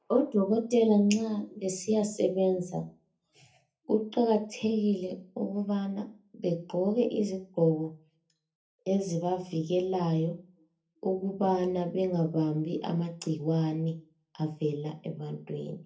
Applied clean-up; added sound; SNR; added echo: none; none; none; reverberation time 0.3 s.